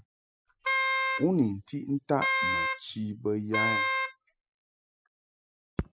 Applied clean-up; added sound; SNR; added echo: classical method spectral subtraction.